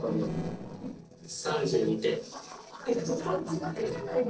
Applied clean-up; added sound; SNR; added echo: neural separator model SepFormer DNS4.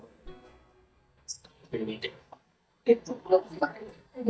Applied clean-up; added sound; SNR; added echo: neural mask model DeepFilterNet 3.